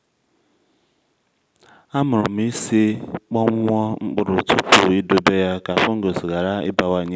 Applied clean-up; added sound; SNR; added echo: none; none; none; none.